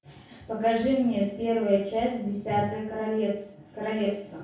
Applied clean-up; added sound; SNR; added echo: none; none; none; reverberation time 0.6 s.